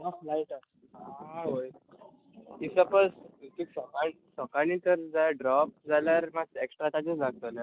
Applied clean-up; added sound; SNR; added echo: none; none; none; none.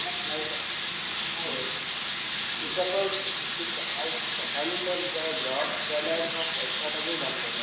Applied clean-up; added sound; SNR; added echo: none; Sink (filling or washing) / Water tap, faucet; -4 dB; reverberation time 1.0 s.